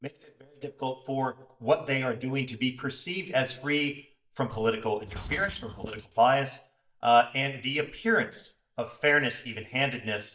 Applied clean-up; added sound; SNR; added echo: neural mask model DeepFilterNet 3.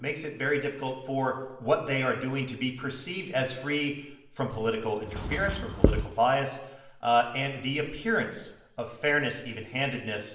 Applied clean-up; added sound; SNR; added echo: none; Writing; -1 dB; reverberation time 0.9 s.